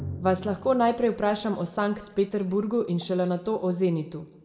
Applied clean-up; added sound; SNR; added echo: none; Drum; 18 dB; reverberation time 1.0 s.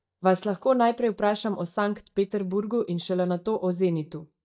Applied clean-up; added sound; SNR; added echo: neural mask model DeepFilterNet 3.